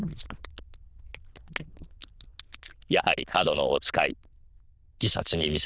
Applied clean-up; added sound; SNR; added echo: neural diffusion model UNIVERSE++.